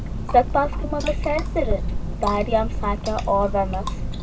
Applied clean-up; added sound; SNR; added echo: none; Chewing, mastication; 2 dB; reverberation time 0.2 s.